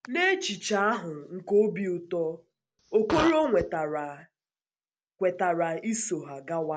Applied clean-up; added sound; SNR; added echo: none; Fart; 9 dB; none.